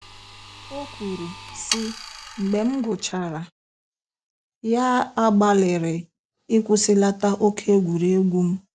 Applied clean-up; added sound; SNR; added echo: none; Sawing; 13 dB; none.